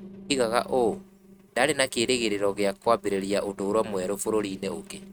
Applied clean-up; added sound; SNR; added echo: neural mask model RNNoise.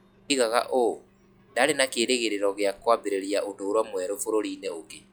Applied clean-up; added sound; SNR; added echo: classical method log-MMSE.